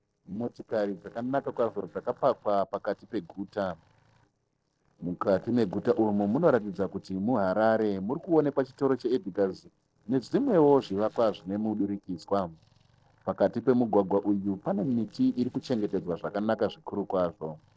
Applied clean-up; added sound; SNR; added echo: neural separator model SepFormer DNS4.